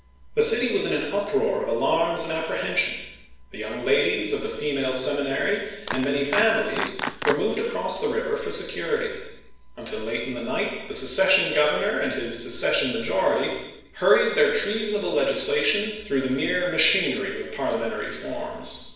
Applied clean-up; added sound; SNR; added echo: none; Clapping; 6 dB; reverberation time 0.9 s.